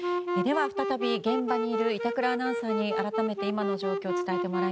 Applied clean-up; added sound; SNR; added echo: none; Wind instrument, woodwind instrument; 0 dB; none.